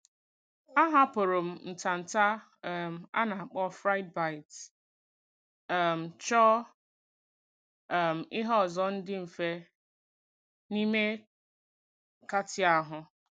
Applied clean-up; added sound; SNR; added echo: none; none; none; none.